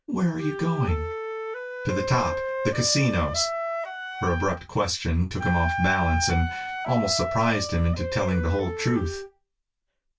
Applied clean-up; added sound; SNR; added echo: none; Wind instrument, woodwind instrument; 5 dB; reverberation time 0.1 s.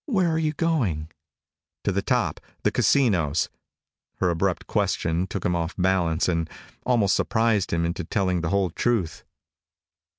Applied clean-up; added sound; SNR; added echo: none; none; none; none.